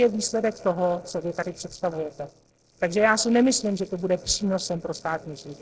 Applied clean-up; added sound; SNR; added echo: neural separator model SepFormer DNS4.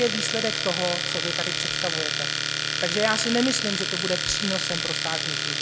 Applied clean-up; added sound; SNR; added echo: none; Domestic sounds, home sounds; -1 dB; none.